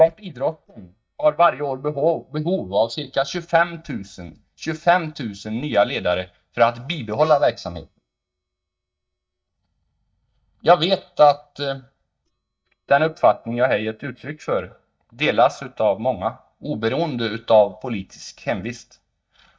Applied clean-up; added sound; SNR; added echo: neural mask model DeepFilterNet 3.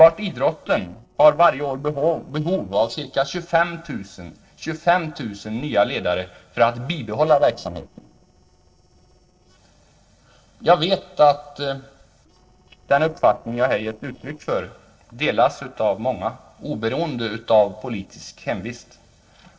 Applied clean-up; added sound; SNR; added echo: neural separator model SepFormer DNS4.